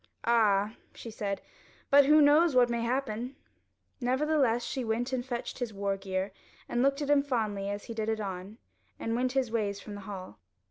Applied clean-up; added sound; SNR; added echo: none; none; none; none.